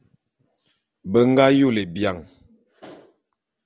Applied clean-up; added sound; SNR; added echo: none; none; none; none.